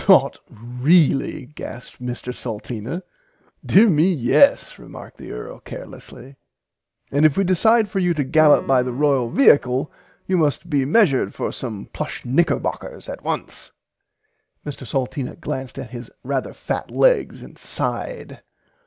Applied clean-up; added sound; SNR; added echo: none; Piano; 20 dB; none.